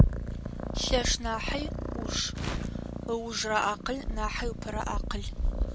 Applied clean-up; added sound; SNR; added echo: none; Purr; -3 dB; none.